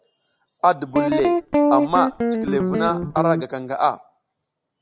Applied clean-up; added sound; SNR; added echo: none; Guitar; -3 dB; none.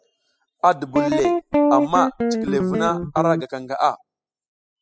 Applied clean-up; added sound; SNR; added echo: classical method spectral subtraction.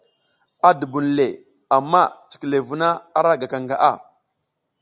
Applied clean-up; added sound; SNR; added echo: none; none; none; none.